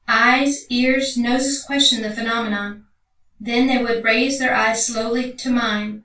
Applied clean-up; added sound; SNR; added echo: none; none; none; reverberation time 0.2 s.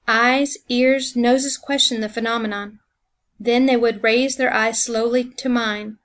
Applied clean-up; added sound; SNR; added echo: none; none; none; none.